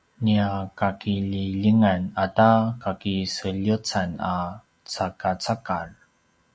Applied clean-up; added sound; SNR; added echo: none; none; none; none.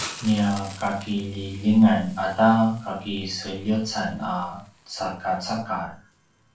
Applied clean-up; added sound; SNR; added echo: none; Hiss; 20 dB; reverberation time 0.3 s.